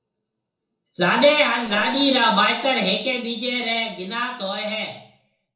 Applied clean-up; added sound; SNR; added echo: neural separator model SepFormer DNS4.